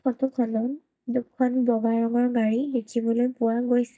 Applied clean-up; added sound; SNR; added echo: neural mask model DeepFilterNet 3.